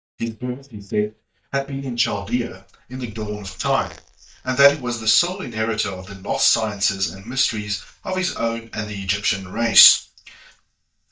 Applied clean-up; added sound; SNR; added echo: neural mask model DeepFilterNet 3.